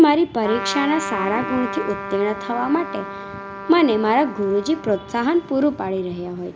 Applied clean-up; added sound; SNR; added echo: none; Trumpet; 11 dB; none.